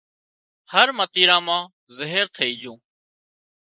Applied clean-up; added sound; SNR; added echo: neural mask model Resemble Enhance denoiser.